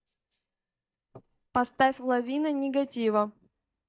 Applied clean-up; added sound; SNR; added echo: neural mask model DeepFilterNet 3.